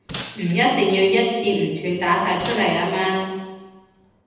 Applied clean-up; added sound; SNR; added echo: none; Shatter; 15 dB; reverberation time 1.1 s.